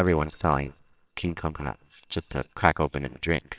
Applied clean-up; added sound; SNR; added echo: neural separator model SepFormer WHAMR!.